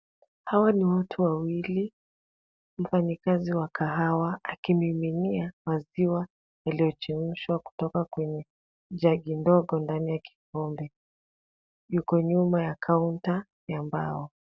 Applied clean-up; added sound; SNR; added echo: none; none; none; none.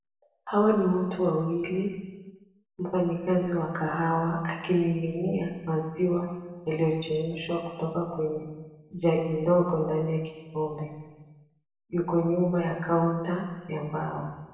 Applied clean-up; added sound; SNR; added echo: none; none; none; reverberation time 1.1 s.